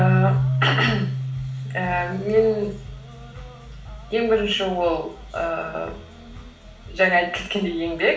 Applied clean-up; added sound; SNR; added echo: none; Keyboard (musical); 4 dB; reverberation time 0.4 s.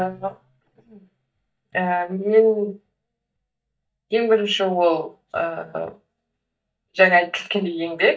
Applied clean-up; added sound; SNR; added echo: neural mask model DeepFilterNet 3.